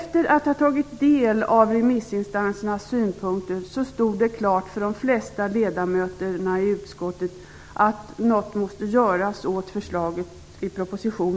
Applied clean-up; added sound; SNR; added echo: none; none; none; none.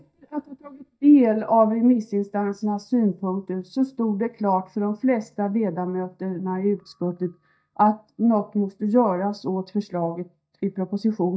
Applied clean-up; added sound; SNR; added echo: neural mask model DeepFilterNet 3.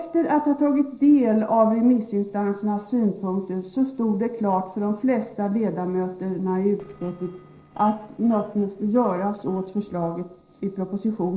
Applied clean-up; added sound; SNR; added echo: neural separator model SepFormer DNS4.